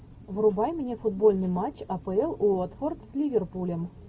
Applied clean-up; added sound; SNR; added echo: none; none; none; none.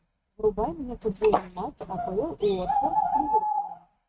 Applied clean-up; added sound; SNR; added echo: neural mask model RNNoise.